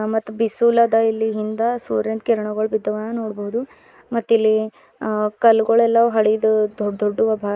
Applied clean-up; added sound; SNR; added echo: neural mask model Resemble Enhance denoiser.